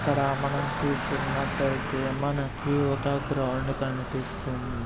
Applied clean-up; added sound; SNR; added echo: none; Traffic noise, roadway noise; 4 dB; none.